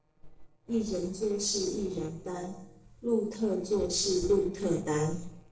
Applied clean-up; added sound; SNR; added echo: neural separator model SepFormer DNS4.